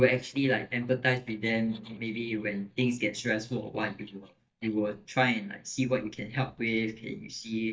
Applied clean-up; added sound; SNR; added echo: neural mask model DeepFilterNet 3.